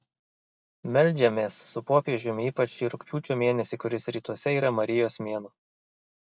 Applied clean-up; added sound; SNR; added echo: none; none; none; none.